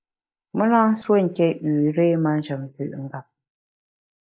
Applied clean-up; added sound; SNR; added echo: neural mask model Resemble Enhance denoiser.